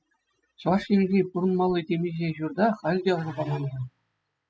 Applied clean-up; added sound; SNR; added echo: classical method spectral subtraction.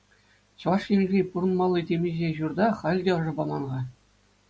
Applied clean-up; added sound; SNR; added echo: none; none; none; none.